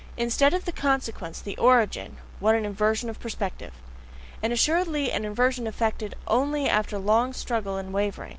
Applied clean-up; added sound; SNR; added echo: none; none; none; none.